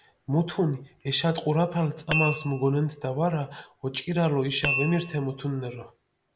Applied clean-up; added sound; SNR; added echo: none; Tap; 2 dB; none.